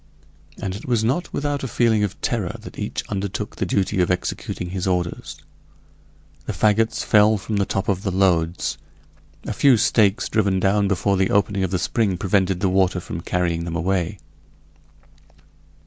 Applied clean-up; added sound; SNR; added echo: none; none; none; none.